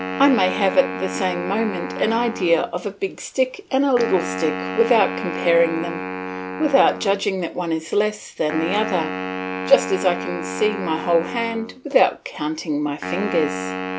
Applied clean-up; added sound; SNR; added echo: none; Wind instrument, woodwind instrument; 8 dB; none.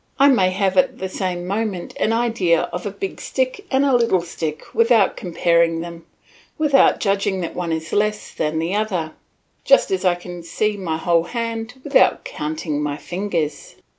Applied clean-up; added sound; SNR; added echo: none; none; none; none.